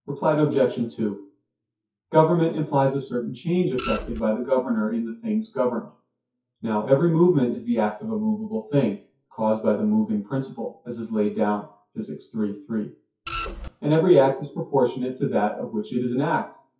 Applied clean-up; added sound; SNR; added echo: classical method WPE with log-MMSE.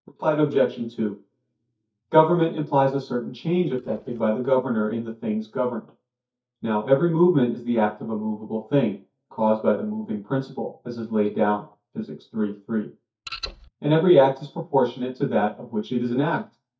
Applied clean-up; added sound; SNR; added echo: neural mask model DeepFilterNet 3.